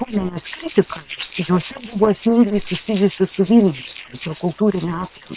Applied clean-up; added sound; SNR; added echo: neural separator model SepFormer WHAM!.